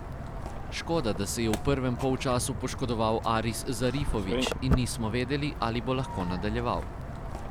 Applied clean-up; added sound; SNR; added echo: none; Walk, footsteps; 4 dB; none.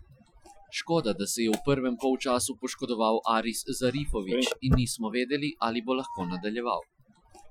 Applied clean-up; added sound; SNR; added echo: classical method Wiener filter.